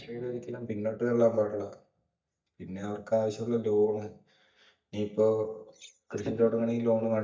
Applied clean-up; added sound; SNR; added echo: neural mask model DeepFilterNet 3.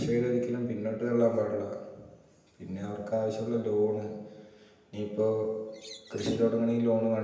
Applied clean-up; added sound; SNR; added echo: none; Bird; 19 dB; reverberation time 1.0 s.